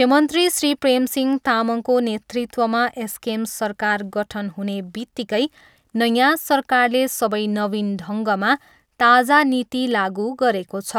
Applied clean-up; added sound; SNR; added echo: none; none; none; none.